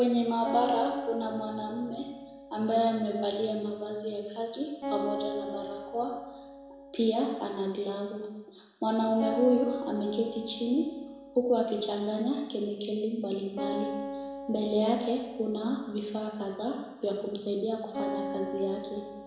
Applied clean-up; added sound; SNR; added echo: none; Acoustic guitar; 10 dB; reverberation time 1.0 s.